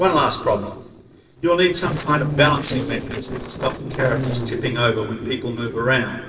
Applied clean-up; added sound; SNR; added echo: neural separator model SepFormer DNS4.